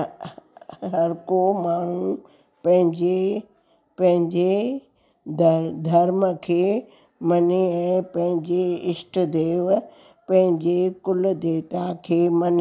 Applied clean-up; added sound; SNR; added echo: none; none; none; none.